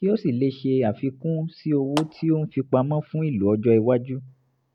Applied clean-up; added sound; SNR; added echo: none; Clapping; 15 dB; none.